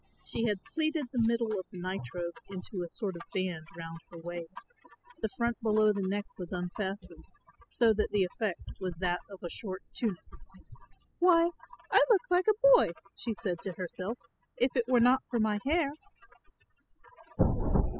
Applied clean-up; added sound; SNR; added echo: classical method spectral subtraction.